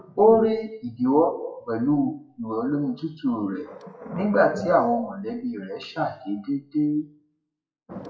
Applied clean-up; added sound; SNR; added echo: classical method WPE with log-MMSE.